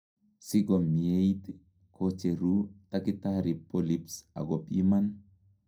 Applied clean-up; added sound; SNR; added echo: none; none; none; reverberation time 0.2 s.